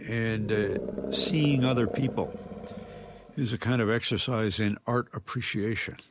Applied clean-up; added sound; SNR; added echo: none; Animal; 7 dB; none.